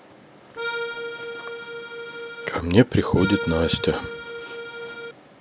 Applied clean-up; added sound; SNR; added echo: none; Accordion; 6 dB; none.